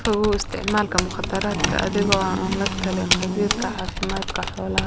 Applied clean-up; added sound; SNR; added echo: none; Buzz + Typing; 1 dB; none.